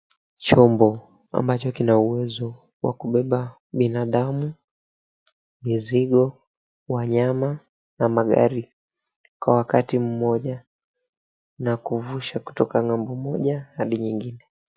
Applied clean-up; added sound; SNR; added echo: none; none; none; none.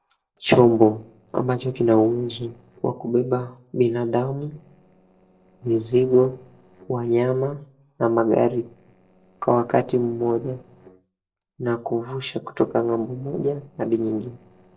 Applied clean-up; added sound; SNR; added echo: neural separator model SepFormer DNS4.